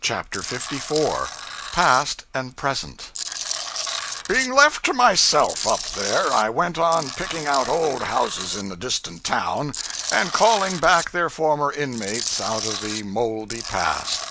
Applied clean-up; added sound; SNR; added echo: none; Tools; 9 dB; none.